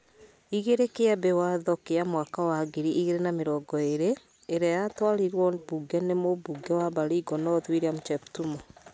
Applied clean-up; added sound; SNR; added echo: none; none; none; none.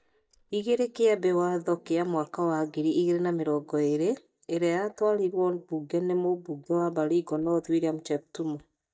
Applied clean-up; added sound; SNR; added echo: neural mask model DeepFilterNet 3.